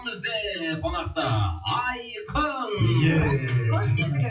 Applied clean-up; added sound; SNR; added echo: classical method WPE with log-MMSE.